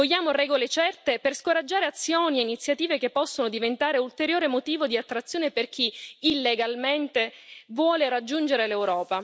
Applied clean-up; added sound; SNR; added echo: none; none; none; none.